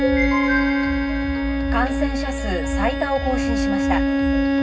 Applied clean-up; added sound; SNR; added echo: none; Bowed string instrument; -2 dB; reverberation time 0.4 s.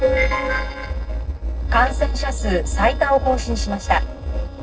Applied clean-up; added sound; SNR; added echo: neural separator model SepFormer DNS4.